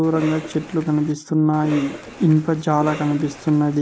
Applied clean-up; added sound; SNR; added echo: none; Cough; 15 dB; none.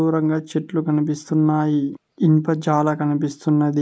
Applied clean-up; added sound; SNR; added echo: none; none; none; none.